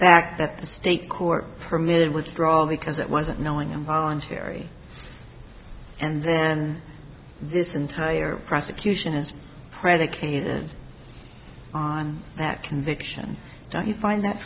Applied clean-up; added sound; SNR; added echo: none; none; none; none.